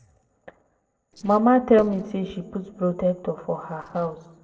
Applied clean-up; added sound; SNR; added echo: neural separator model SepFormer DNS4.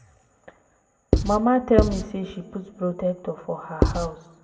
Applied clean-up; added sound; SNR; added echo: none; Writing; -3 dB; reverberation time 1.3 s.